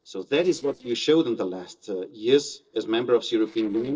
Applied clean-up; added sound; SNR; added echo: neural separator model SepFormer DNS4.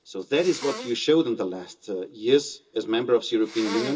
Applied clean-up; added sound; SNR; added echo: none; Sneeze; 15 dB; reverberation time 0.2 s.